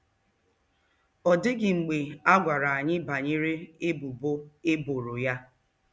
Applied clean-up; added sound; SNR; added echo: none; none; none; none.